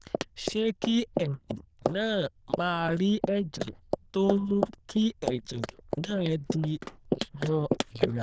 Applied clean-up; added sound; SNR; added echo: neural diffusion model UNIVERSE++.